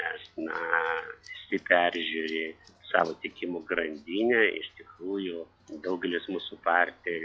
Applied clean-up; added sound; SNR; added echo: classical method log-MMSE.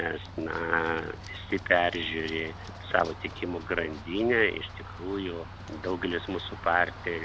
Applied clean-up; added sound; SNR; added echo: none; Bus + Run; 12 dB; none.